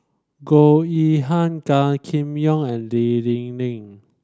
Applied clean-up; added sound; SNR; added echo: none; none; none; none.